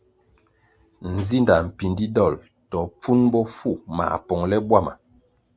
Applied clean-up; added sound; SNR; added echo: none; none; none; none.